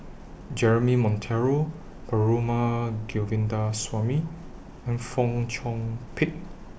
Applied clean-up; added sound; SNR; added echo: none; none; none; none.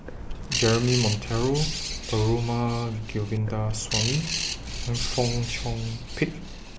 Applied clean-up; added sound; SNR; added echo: none; Bird; 5 dB; none.